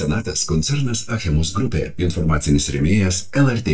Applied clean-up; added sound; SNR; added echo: neural mask model DeepFilterNet 3.